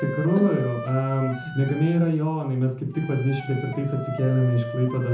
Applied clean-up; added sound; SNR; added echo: none; Wind instrument, woodwind instrument; 12 dB; reverberation time 0.5 s.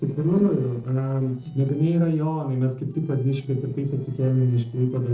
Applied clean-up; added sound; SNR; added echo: neural separator model SepFormer DNS4.